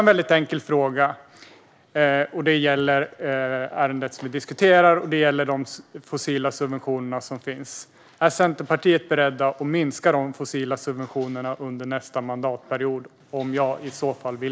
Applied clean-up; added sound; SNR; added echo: none; none; none; none.